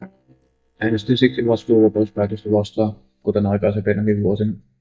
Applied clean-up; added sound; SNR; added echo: neural mask model DeepFilterNet 3.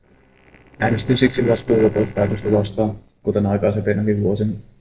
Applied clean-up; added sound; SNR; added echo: neural separator model SepFormer DNS4.